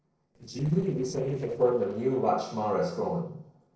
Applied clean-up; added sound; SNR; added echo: neural separator model SepFormer DNS4.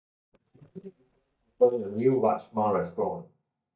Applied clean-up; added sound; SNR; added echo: neural mask model DeepFilterNet 3.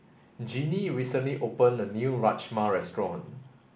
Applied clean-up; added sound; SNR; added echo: none; none; none; none.